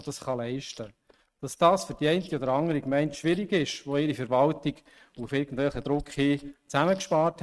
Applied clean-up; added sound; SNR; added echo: neural mask model RNNoise.